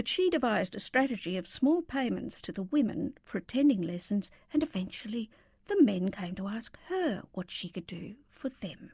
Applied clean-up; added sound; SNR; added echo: none; none; none; none.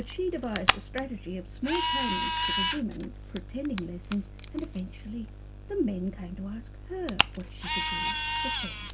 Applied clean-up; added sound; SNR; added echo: none; Camera; -2 dB; reverberation time 0.2 s.